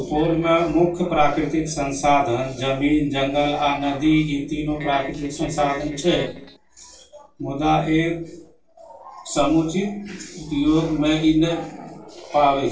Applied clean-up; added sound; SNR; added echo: neural separator model SepFormer DNS4.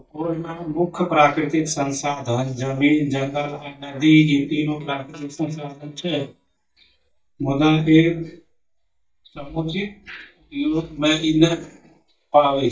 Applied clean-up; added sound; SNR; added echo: neural mask model DeepFilterNet 3.